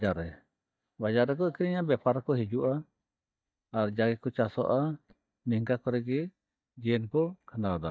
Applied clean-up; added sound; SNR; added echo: neural mask model DeepFilterNet 3.